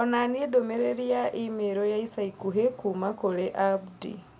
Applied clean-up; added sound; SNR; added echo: none; none; none; none.